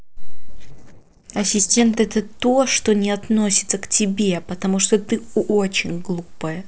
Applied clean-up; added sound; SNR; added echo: neural separator model SepFormer DNS4.